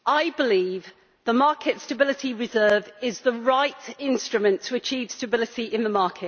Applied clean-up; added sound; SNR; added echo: none; none; none; none.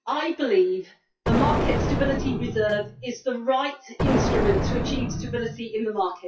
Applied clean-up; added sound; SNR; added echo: classical method WPE with log-MMSE.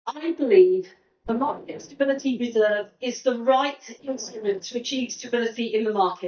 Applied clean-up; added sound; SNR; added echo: neural mask model DeepFilterNet 3.